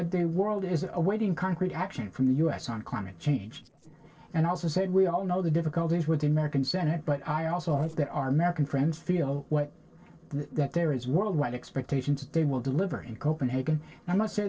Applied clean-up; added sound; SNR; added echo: neural separator model SepFormer DNS4.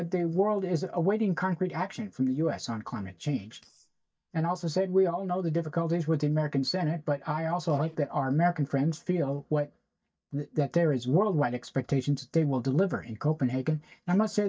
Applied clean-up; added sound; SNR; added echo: neural mask model DeepFilterNet 3.